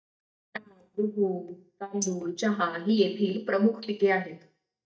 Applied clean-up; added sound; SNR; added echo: neural mask model DeepFilterNet 3.